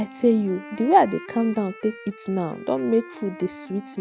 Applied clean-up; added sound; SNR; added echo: none; Wind instrument, woodwind instrument; 17 dB; none.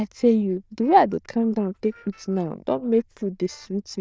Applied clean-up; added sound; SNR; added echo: neural diffusion model UNIVERSE++.